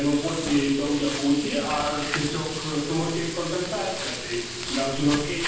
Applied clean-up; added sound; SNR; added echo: none; Frying (food); 6 dB; reverberation time 1.2 s.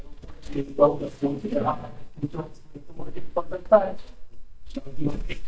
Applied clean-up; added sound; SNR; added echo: neural mask model DeepFilterNet 3.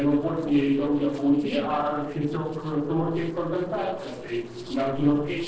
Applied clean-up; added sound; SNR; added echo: neural separator model SepFormer DNS4.